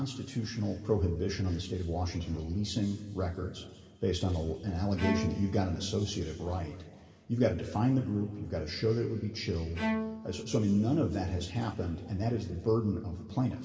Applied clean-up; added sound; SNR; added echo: none; Bowed string instrument; 9 dB; reverberation time 2.4 s.